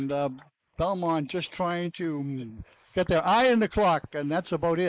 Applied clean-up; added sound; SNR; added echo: neural mask model Resemble Enhance denoiser.